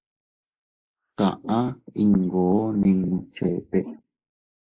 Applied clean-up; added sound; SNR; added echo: neural mask model Resemble Enhance denoiser.